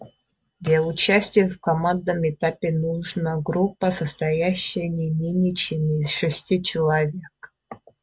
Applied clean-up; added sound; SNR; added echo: none; none; none; none.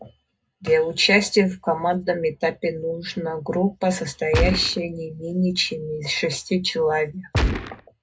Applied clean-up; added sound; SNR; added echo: none; Gunshot, gunfire; -1 dB; reverberation time 0.2 s.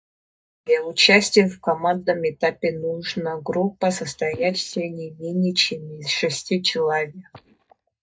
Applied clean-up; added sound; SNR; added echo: neural mask model DeepFilterNet 3.